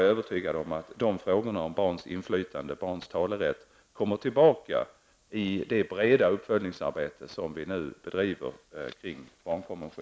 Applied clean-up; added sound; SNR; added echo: none; none; none; none.